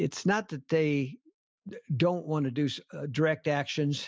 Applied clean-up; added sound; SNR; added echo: none; none; none; none.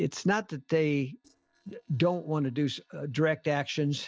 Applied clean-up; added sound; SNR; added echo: neural separator model SepFormer DNS4.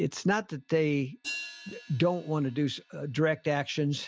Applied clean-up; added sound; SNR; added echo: none; Hi-hat; 17 dB; none.